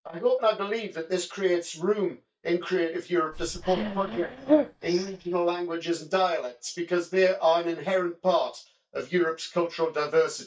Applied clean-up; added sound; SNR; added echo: neural mask model DeepFilterNet 3.